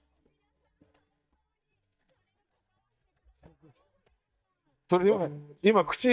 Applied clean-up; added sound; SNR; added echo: neural mask model DeepFilterNet 3.